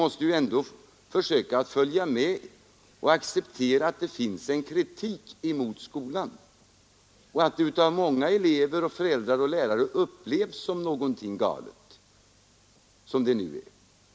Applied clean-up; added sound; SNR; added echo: none; none; none; none.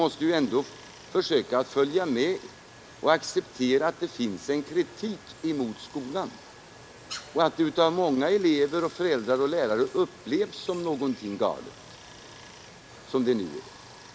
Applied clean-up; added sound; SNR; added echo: none; Stream; 20 dB; none.